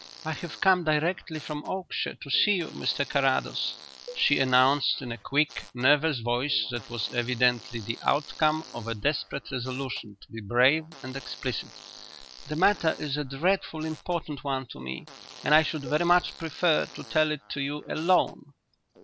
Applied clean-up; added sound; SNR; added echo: none; Cowbell + Fart; 20 dB; none.